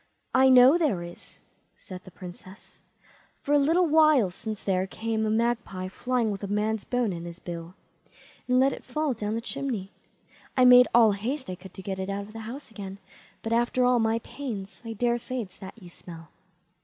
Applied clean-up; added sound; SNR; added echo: none; none; none; none.